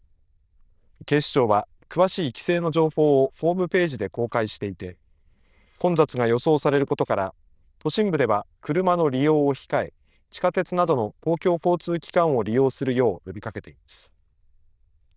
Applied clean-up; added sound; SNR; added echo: neural diffusion model UNIVERSE++.